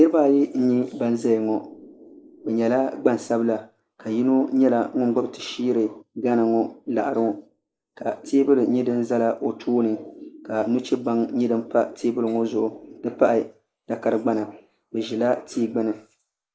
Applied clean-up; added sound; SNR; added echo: neural mask model Resemble Enhance denoiser.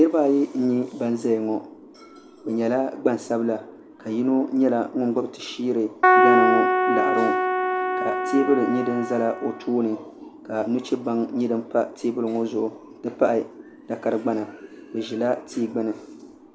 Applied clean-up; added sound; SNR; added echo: none; Keyboard (musical); -3 dB; none.